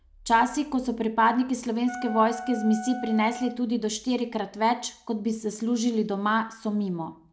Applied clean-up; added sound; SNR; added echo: none; Wind instrument, woodwind instrument; 12 dB; none.